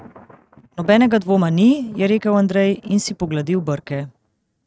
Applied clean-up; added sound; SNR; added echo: neural mask model RNNoise.